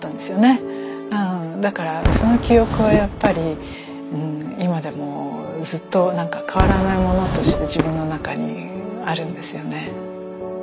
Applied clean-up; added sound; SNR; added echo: none; Whoosh, swoosh, swish / Fireworks; 4 dB; none.